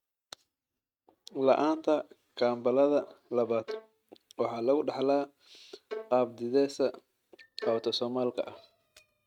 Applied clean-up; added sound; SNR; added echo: neural mask model RNNoise.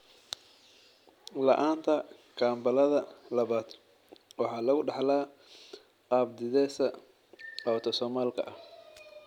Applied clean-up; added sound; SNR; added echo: none; none; none; none.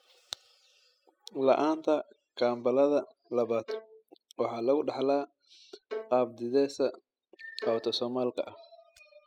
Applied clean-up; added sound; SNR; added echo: classical method spectral subtraction.